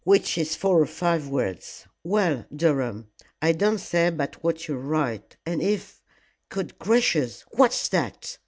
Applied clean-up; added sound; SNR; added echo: none; none; none; none.